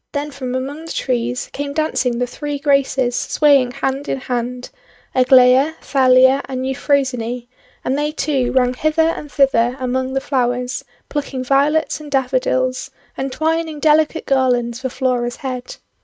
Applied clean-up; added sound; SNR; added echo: neural mask model RNNoise.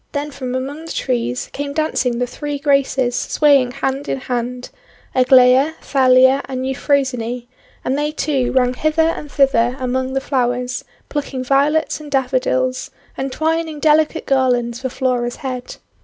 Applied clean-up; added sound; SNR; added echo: none; Water / Splash, splatter; 12 dB; none.